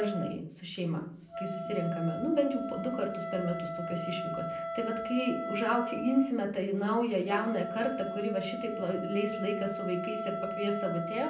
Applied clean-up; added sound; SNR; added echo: none; Wind instrument, woodwind instrument; 6 dB; reverberation time 0.6 s.